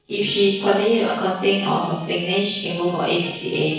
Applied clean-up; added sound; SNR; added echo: neural separator model SepFormer DNS4.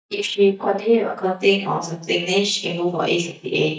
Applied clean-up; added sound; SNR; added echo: neural mask model DeepFilterNet 3.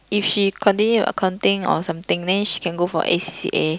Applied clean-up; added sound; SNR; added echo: none; none; none; none.